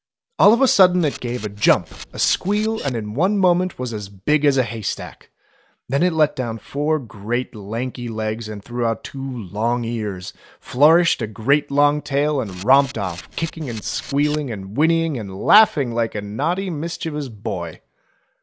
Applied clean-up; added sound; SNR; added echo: none; Camera; 17 dB; none.